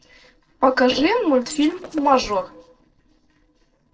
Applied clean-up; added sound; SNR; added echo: neural separator model SepFormer DNS4.